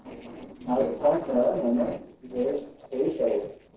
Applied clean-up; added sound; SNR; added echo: neural separator model SepFormer DNS4.